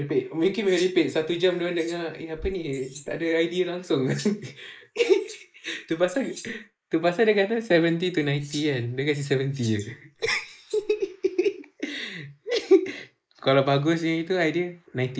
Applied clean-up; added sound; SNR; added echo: neural mask model Resemble Enhance denoiser.